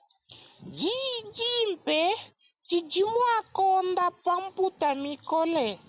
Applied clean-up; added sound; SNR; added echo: none; none; none; none.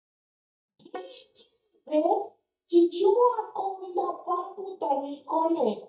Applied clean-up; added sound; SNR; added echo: neural mask model DeepFilterNet 3.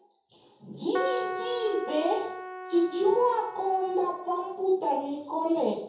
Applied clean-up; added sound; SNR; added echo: none; Keyboard (musical); 9 dB; reverberation time 0.7 s.